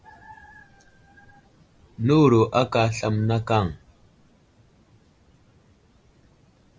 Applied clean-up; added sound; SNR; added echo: none; none; none; none.